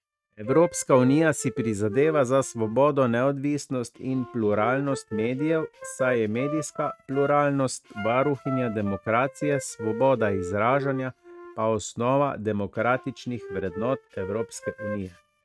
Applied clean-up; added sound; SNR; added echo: neural mask model RNNoise.